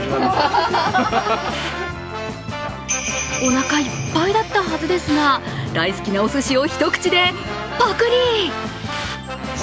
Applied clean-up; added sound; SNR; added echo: none; Tools; 19 dB; none.